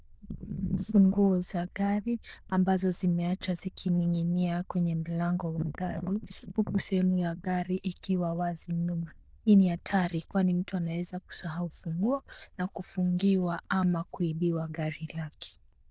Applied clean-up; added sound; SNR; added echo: neural diffusion model UNIVERSE++.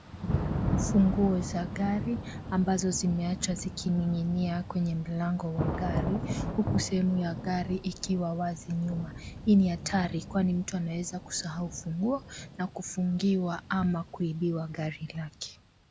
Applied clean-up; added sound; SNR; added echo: none; Thunder / Rain; 7 dB; none.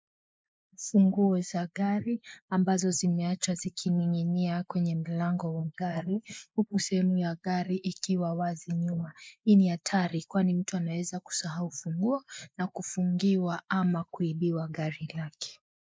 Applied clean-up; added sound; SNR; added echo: neural mask model Resemble Enhance denoiser.